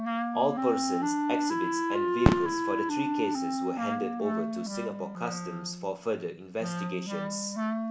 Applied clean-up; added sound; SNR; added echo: none; Wind instrument, woodwind instrument + Fireworks; -4 dB; none.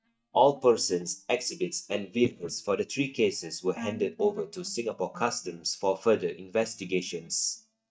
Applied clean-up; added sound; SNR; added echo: neural mask model DeepFilterNet 3.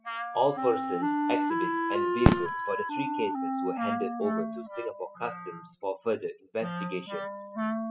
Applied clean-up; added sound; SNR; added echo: classical method spectral subtraction.